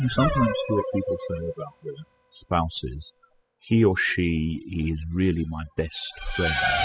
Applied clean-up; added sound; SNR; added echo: classical method spectral subtraction.